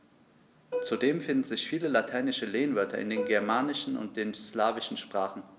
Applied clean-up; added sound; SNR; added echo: none; Plucked string instrument; 10 dB; none.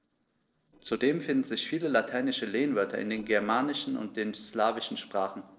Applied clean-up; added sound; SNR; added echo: neural separator model SepFormer DNS4.